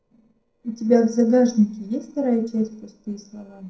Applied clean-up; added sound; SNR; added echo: neural separator model SepFormer DNS4.